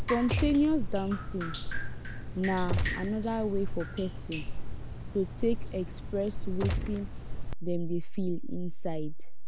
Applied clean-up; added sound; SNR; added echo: none; Drip + Gunshot, gunfire; -2 dB; none.